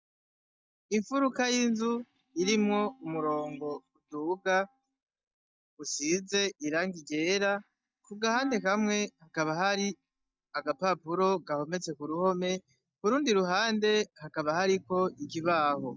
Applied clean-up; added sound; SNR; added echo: neural mask model DeepFilterNet 3.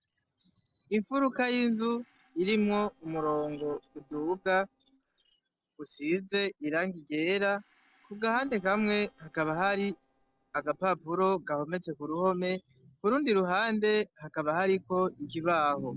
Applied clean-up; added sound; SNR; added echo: neural separator model SepFormer DNS4.